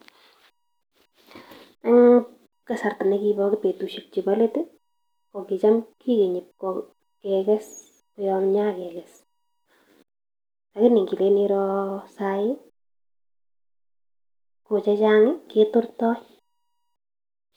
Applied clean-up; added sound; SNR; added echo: none; none; none; none.